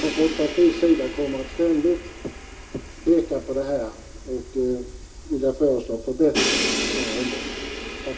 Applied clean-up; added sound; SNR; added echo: none; Crash cymbal; 7 dB; reverberation time 0.2 s.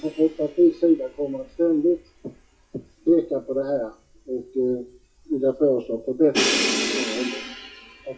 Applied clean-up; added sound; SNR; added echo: classical method WPE with log-MMSE.